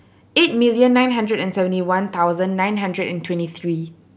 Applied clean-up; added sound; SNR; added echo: none; none; none; none.